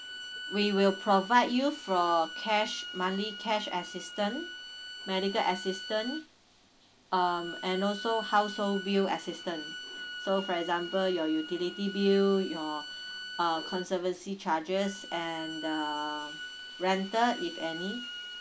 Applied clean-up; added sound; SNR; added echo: none; Bowed string instrument; 11 dB; none.